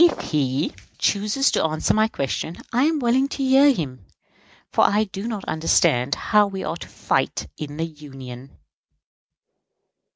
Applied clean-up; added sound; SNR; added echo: none; none; none; none.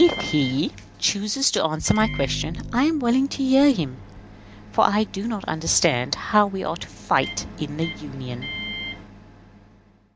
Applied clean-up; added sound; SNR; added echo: none; Microwave oven; 13 dB; none.